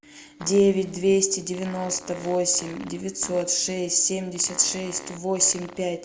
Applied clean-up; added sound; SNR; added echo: none; Fart; 19 dB; none.